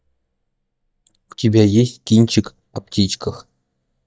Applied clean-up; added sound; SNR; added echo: neural mask model DeepFilterNet 3.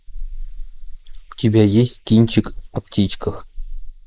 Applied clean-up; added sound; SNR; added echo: neural mask model Resemble Enhance denoiser.